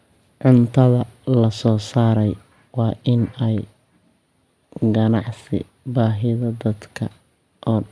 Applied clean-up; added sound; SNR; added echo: none; none; none; none.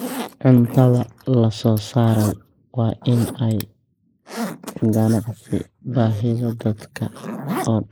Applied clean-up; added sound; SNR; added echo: neural mask model Resemble Enhance denoiser.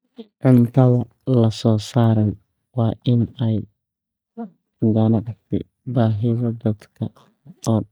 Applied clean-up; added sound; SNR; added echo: neural mask model DeepFilterNet 3.